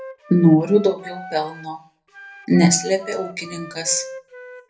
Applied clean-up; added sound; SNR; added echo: none; Wind instrument, woodwind instrument; 17 dB; reverberation time 0.3 s.